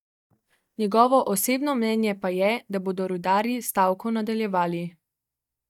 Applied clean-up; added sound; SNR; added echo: neural mask model DeepFilterNet 3.